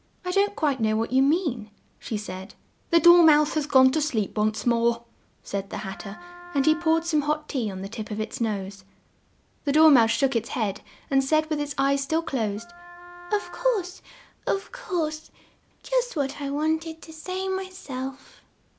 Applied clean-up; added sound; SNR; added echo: none; Wind instrument, woodwind instrument; 18 dB; none.